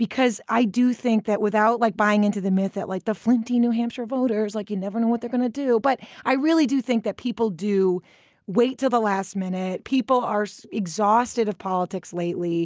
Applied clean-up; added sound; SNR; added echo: none; none; none; none.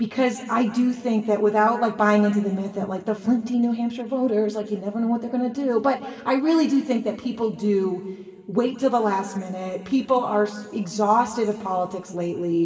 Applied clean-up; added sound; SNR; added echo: none; none; none; reverberation time 2.4 s.